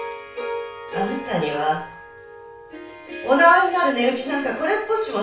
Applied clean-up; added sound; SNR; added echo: none; Harp; 12 dB; reverberation time 0.4 s.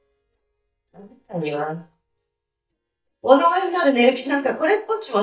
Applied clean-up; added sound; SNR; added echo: neural mask model DeepFilterNet 3.